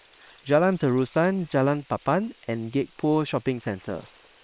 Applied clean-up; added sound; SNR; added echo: neural separator model SepFormer WHAM!.